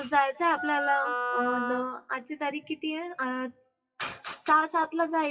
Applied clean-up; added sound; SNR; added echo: classical method WPE with log-MMSE.